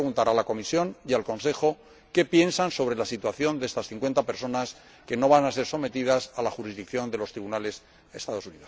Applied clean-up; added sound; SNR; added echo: none; none; none; none.